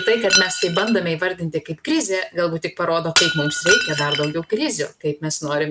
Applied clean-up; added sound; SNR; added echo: none; Shatter; 3 dB; none.